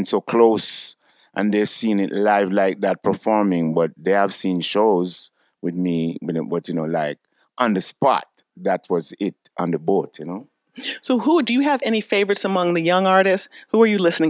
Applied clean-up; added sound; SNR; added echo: none; none; none; none.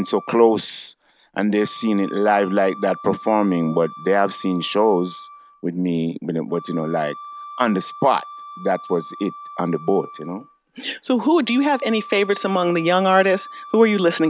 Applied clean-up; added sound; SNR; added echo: none; Wind instrument, woodwind instrument; 17 dB; none.